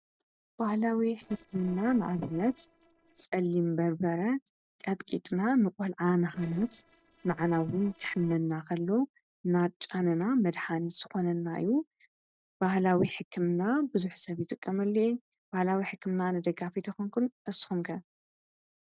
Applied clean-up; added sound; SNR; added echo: neural separator model SepFormer DNS4.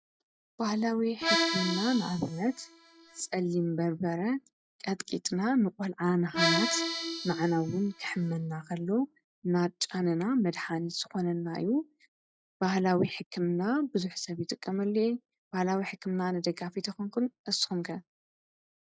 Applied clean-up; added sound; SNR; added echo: classical method log-MMSE.